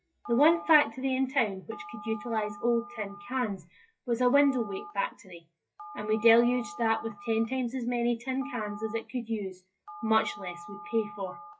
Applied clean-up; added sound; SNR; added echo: classical method WPE with log-MMSE.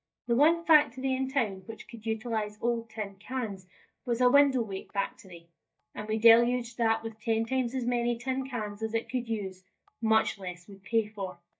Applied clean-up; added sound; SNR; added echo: neural mask model DeepFilterNet 3.